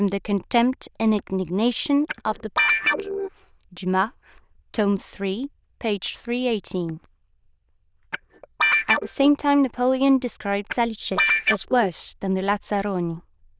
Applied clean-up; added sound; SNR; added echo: neural diffusion model UNIVERSE++.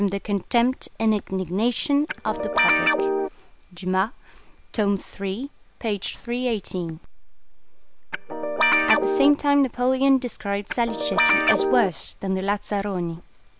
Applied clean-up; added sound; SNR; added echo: none; Guitar; -3 dB; none.